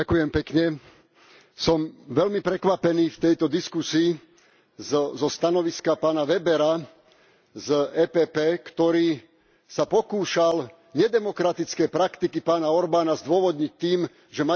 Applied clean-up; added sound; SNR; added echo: none; none; none; none.